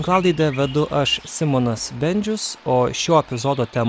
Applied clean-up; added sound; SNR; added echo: none; Bird vocalization, bird call, bird song; 20 dB; none.